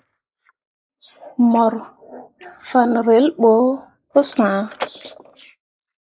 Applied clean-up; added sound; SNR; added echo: neural mask model Resemble Enhance denoiser.